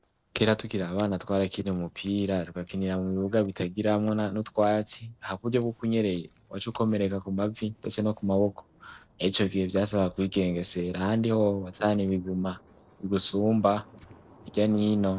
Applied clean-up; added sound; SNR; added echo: neural separator model SepFormer DNS4.